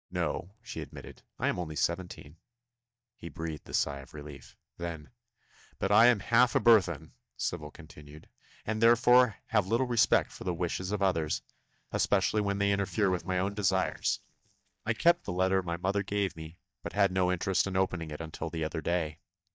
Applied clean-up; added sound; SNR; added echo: neural mask model DeepFilterNet 3.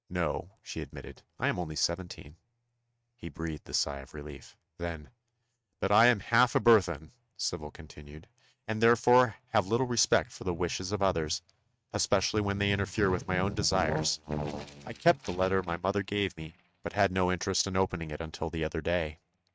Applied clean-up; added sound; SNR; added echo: neural mask model RNNoise.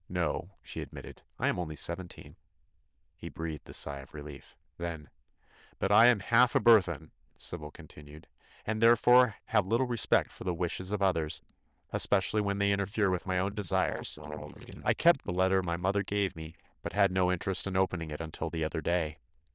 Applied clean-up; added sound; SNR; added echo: neural diffusion model UNIVERSE++.